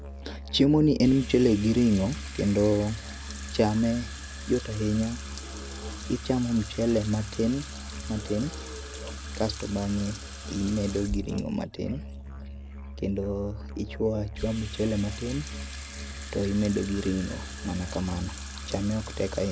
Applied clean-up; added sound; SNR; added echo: none; Sink (filling or washing) / Water tap, faucet + Musical instrument; 10 dB; none.